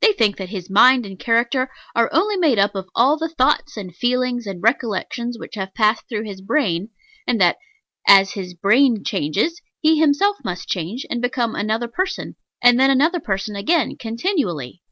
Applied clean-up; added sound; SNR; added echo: none; none; none; none.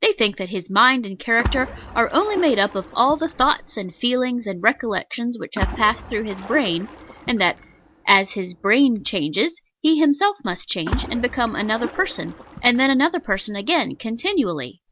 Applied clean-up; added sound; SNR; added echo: none; Splash, splatter; 12 dB; none.